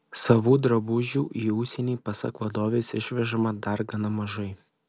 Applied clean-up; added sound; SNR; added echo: none; none; none; none.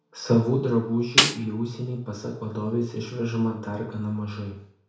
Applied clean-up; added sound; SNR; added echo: none; Snare drum; -1 dB; reverberation time 0.6 s.